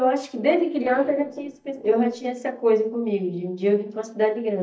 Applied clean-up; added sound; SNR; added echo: neural mask model DeepFilterNet 3.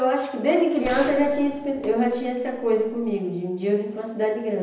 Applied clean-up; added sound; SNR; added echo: none; Gunshot, gunfire; 14 dB; reverberation time 0.9 s.